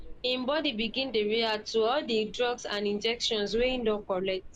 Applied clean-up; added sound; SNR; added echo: none; Subway, metro, underground; 18 dB; none.